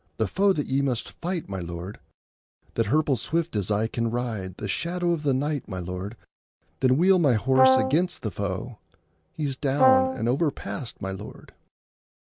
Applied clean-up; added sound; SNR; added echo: none; Brass instrument; -3 dB; none.